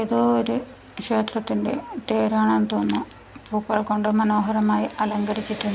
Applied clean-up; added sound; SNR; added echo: none; none; none; none.